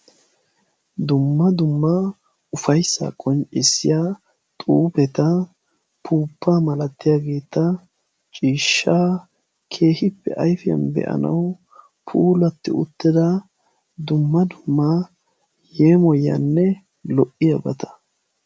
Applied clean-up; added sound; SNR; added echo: none; none; none; none.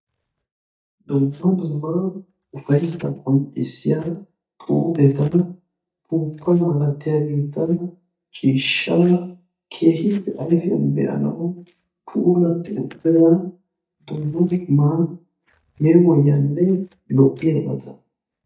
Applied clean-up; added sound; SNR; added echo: neural mask model DeepFilterNet 3.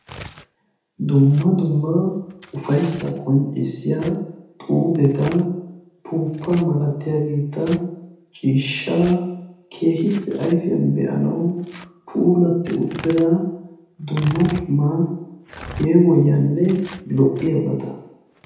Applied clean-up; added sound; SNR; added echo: none; Tearing; 20 dB; reverberation time 0.8 s.